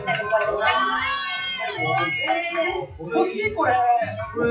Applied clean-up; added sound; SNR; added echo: classical method WPE with log-MMSE.